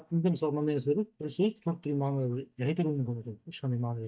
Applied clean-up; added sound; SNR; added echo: neural mask model DeepFilterNet 3.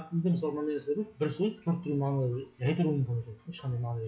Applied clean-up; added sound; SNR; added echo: classical method log-MMSE.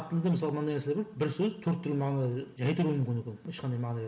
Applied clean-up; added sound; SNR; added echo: none; none; none; none.